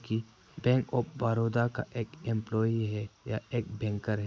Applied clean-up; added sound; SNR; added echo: none; none; none; none.